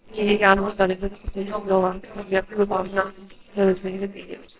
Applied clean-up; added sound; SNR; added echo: neural separator model SepFormer WHAMR!.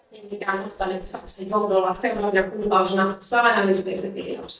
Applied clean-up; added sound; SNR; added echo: neural mask model DeepFilterNet 3.